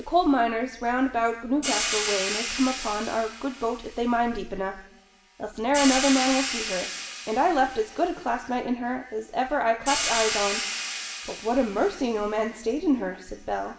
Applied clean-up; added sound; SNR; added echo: none; Hi-hat; 7 dB; reverberation time 0.9 s.